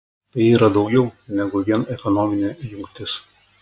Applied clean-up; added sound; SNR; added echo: none; none; none; none.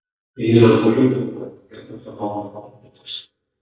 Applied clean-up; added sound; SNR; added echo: neural mask model DeepFilterNet 3.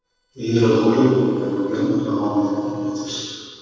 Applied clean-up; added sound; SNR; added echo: neural separator model SepFormer DNS4.